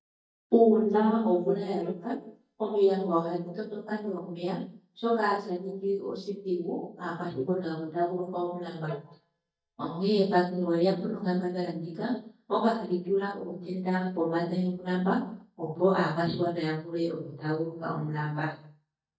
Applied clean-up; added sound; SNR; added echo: neural mask model DeepFilterNet 3.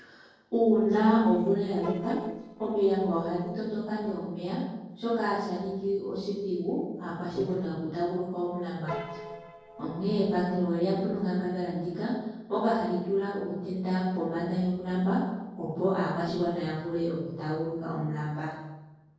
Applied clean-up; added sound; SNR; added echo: neural separator model SepFormer DNS4.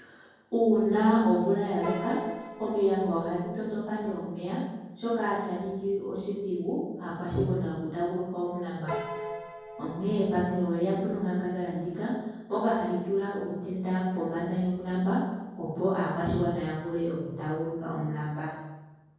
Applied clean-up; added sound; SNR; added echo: none; Piano; 10 dB; reverberation time 1.3 s.